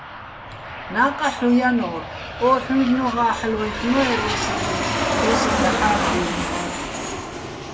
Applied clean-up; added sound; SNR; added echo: none; Aircraft; 2 dB; reverberation time 0.3 s.